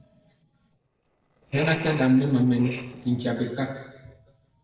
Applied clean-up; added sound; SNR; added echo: neural separator model SepFormer DNS4.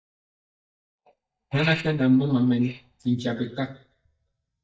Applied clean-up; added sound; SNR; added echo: neural mask model DeepFilterNet 3.